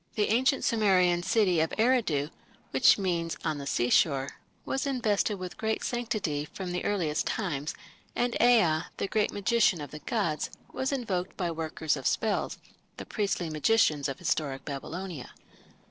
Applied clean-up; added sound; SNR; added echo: neural separator model SepFormer DNS4.